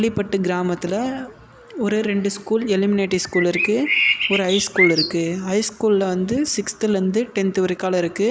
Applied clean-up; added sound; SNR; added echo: none; Bird; 1 dB; none.